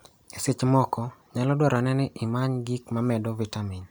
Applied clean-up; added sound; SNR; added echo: none; none; none; none.